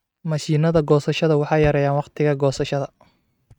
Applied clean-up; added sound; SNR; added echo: neural mask model RNNoise.